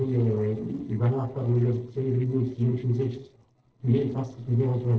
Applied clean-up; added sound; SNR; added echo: neural separator model SepFormer DNS4.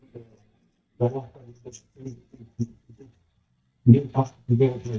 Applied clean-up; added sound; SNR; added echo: neural mask model DeepFilterNet 3.